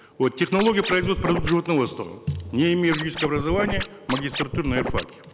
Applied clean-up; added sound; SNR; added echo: none; Scratching (performance technique); 5 dB; none.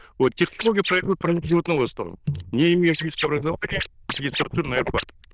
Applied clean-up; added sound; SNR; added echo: neural diffusion model UNIVERSE++.